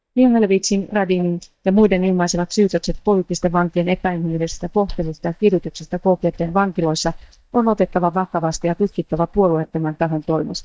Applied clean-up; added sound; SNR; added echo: neural mask model DeepFilterNet 3.